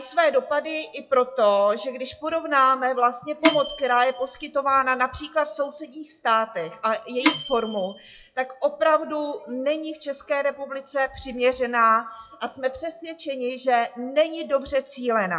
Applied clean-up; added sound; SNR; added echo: classical method WPE with log-MMSE.